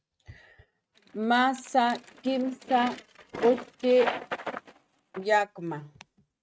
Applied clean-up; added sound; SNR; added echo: neural mask model RNNoise.